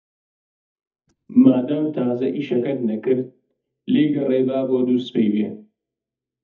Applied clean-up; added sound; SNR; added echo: neural mask model DeepFilterNet 3.